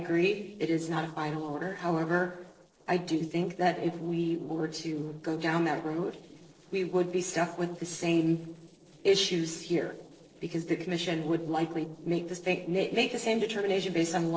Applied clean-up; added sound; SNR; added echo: neural separator model SepFormer DNS4.